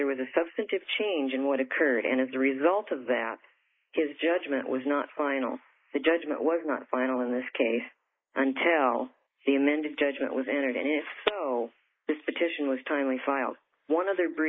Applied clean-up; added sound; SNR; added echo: neural mask model Resemble Enhance denoiser.